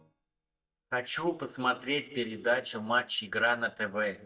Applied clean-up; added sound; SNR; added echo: neural mask model DeepFilterNet 3.